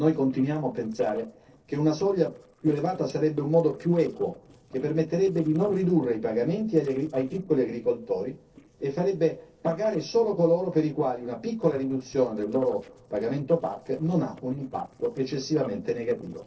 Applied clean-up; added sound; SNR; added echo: neural separator model SepFormer DNS4.